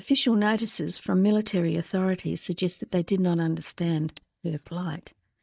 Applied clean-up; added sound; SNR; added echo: neural mask model DeepFilterNet 3.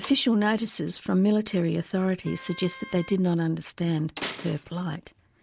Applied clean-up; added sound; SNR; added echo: none; Wind instrument, woodwind instrument + Slam; 18 dB; none.